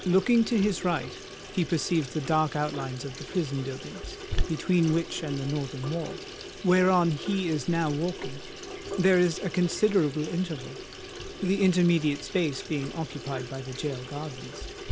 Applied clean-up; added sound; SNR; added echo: none; Sink (filling or washing) / Water tap, faucet; 9 dB; none.